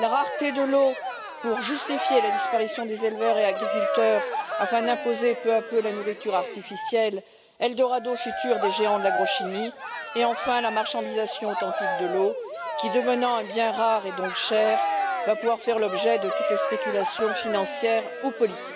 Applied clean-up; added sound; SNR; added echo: none; Cheering; 4 dB; none.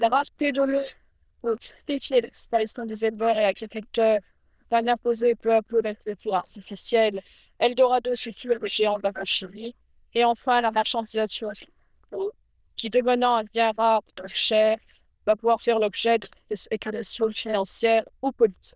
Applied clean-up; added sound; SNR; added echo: neural diffusion model UNIVERSE++.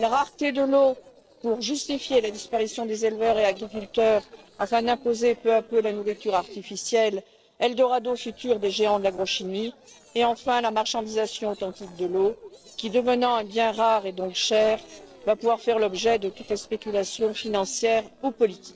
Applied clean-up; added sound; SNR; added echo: neural separator model SepFormer DNS4.